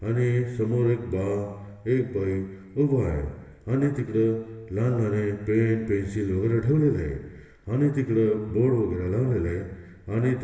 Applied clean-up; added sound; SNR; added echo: none; none; none; reverberation time 1.3 s.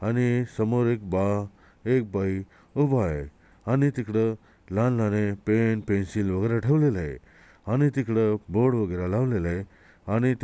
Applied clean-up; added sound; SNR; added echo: none; none; none; none.